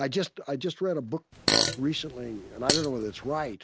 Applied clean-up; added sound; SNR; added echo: none; Fart; -1 dB; none.